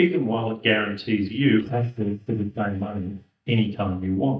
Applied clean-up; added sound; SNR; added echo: neural mask model DeepFilterNet 3.